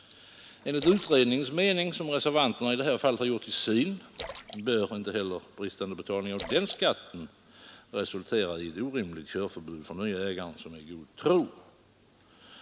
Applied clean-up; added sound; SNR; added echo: none; Splash, splatter; 16 dB; none.